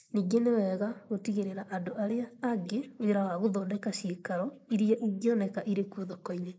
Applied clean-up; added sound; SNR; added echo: neural mask model Resemble Enhance denoiser.